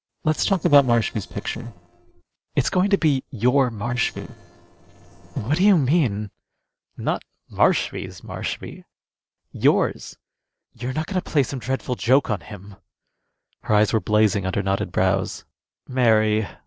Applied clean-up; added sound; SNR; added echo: neural separator model SepFormer DNS4.